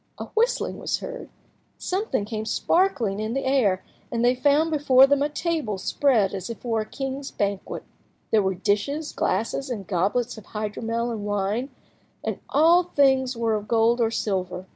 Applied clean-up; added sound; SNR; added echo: none; none; none; none.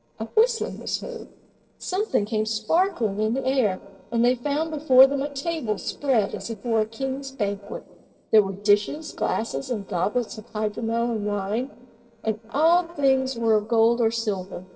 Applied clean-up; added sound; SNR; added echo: neural separator model SepFormer DNS4.